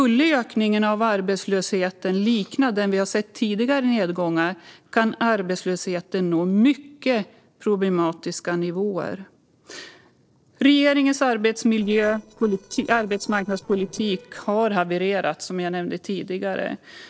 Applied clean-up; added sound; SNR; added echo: neural separator model SepFormer DNS4.